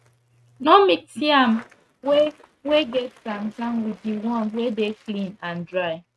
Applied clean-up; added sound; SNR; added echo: neural mask model RNNoise.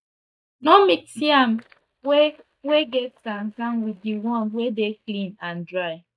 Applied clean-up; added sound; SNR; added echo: neural mask model DeepFilterNet 3.